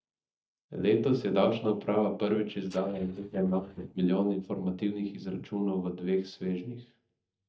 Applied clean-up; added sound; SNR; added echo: neural mask model DeepFilterNet 3.